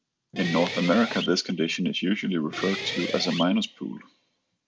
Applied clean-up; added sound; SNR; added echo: none; Guitar; 9 dB; none.